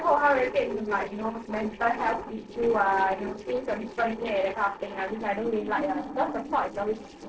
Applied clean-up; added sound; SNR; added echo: neural separator model SepFormer DNS4.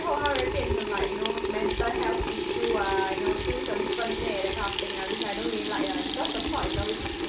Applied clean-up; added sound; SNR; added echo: none; Sink (filling or washing) / Water tap, faucet; -3 dB; none.